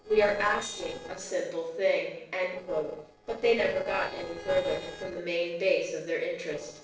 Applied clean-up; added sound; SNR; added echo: neural separator model SepFormer DNS4.